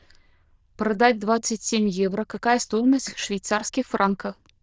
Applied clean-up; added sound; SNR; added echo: neural diffusion model UNIVERSE++.